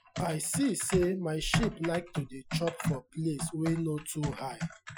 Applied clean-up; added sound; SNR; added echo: classical method Wiener filter.